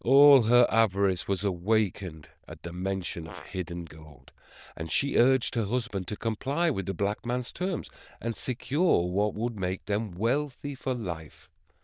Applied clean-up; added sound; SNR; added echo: neural diffusion model UNIVERSE++.